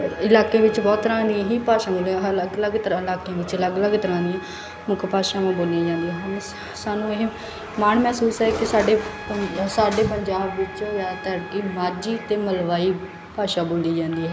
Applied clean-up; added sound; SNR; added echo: none; Bird vocalization, bird call, bird song + Trumpet; 18 dB; none.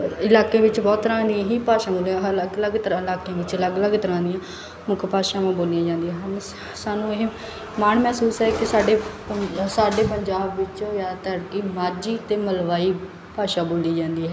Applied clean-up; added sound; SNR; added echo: none; none; none; none.